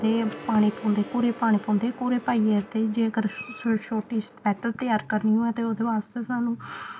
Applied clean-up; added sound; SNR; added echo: none; Gong; 19 dB; none.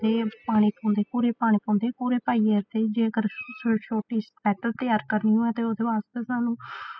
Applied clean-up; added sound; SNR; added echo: classical method spectral subtraction.